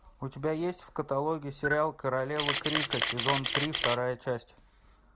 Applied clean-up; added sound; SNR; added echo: none; Camera; 0 dB; none.